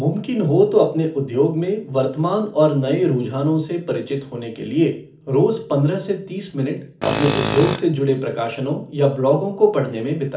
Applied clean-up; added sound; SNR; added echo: none; Tools; 5 dB; reverberation time 0.4 s.